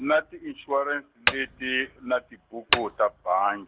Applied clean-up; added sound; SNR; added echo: none; Hammer; 5 dB; none.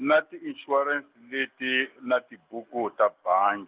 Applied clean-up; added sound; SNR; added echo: none; none; none; none.